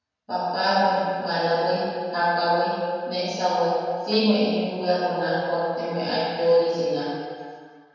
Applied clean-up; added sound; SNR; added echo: none; Bowed string instrument; 16 dB; reverberation time 1.9 s.